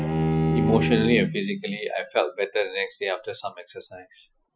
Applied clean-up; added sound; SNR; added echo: classical method Wiener filter.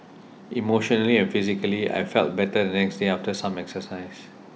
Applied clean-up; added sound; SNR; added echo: none; none; none; none.